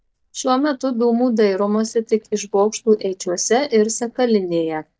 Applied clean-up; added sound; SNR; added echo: neural mask model DeepFilterNet 3.